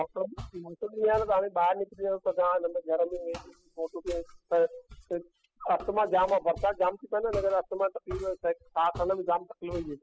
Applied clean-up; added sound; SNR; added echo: classical method spectral subtraction.